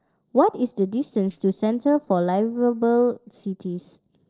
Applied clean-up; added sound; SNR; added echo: neural separator model SepFormer DNS4.